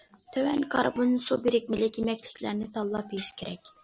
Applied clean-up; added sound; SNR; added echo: none; none; none; none.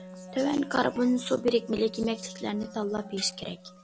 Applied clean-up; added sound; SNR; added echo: none; Wind instrument, woodwind instrument; 16 dB; none.